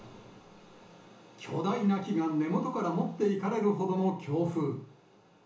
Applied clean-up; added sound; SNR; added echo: none; none; none; reverberation time 0.8 s.